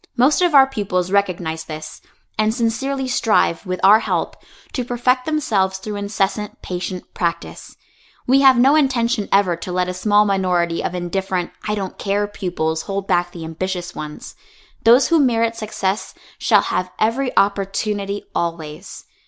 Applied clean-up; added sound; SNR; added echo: none; none; none; none.